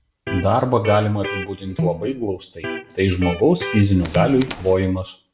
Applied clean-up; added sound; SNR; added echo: none; Electric guitar + Tools; 8 dB; none.